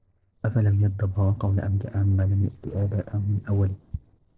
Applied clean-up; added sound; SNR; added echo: neural separator model SepFormer DNS4.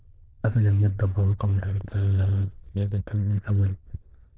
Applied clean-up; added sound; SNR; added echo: neural diffusion model UNIVERSE++.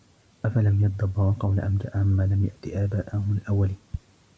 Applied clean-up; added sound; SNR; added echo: none; none; none; none.